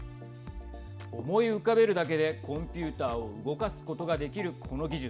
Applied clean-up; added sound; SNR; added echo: none; none; none; none.